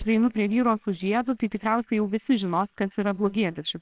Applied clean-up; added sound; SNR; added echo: neural separator model SepFormer WHAMR!.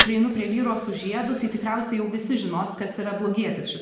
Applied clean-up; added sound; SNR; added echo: none; Fire; 7 dB; reverberation time 1.0 s.